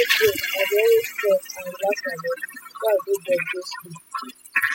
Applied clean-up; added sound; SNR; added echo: classical method spectral subtraction.